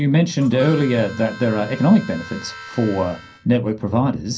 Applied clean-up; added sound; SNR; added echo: none; Harmonica; 18 dB; reverberation time 0.3 s.